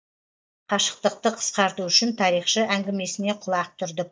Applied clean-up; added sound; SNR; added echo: neural mask model DeepFilterNet 3.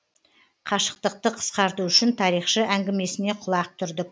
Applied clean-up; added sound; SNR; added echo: none; none; none; none.